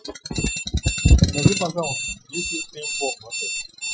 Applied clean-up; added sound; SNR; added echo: classical method Wiener filter.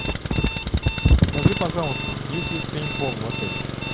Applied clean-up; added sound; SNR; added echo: none; Alarm + Engine; 2 dB; none.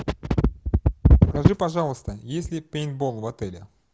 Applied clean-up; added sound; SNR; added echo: none; none; none; none.